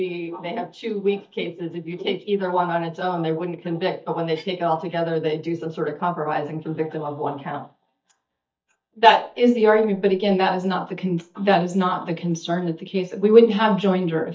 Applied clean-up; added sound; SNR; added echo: neural mask model DeepFilterNet 3.